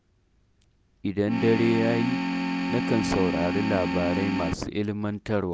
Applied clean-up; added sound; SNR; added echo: none; Organ; 0 dB; none.